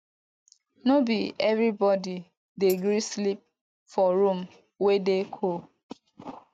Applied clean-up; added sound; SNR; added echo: neural mask model RNNoise.